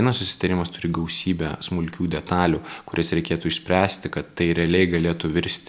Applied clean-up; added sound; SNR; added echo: none; none; none; none.